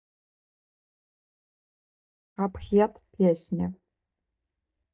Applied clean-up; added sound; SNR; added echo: neural mask model DeepFilterNet 3.